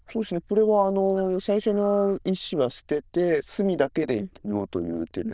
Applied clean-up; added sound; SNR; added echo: neural diffusion model UNIVERSE++.